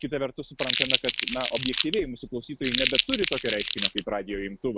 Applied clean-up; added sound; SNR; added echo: none; Crumpling, crinkling; -2 dB; none.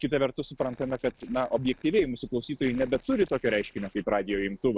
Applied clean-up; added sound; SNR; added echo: neural separator model SepFormer DNS4.